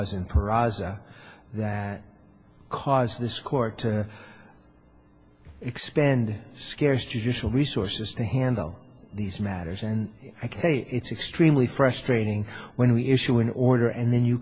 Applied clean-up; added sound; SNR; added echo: none; none; none; none.